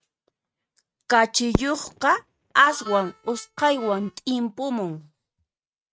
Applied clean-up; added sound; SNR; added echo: neural mask model RNNoise.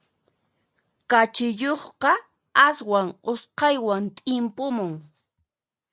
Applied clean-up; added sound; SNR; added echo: none; none; none; none.